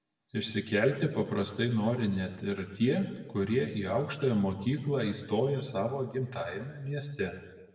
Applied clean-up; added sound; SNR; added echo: none; none; none; reverberation time 0.9 s.